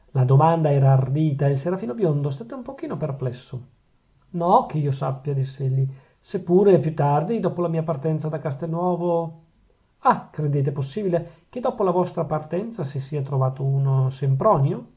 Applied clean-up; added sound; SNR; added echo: none; none; none; none.